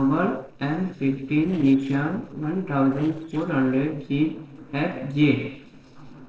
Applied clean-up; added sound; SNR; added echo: neural separator model SepFormer DNS4.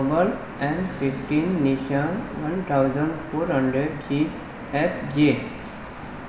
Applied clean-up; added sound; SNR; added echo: none; none; none; none.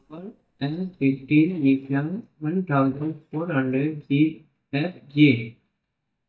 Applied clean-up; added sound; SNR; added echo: neural mask model DeepFilterNet 3.